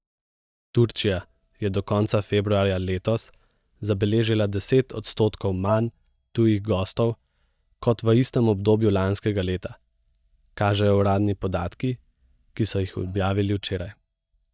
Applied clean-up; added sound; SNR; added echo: neural mask model DeepFilterNet 3.